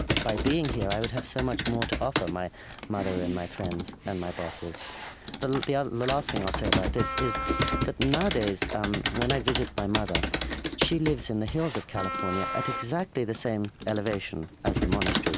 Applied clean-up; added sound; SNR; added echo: none; Wind instrument, woodwind instrument + Computer keyboard; 1 dB; none.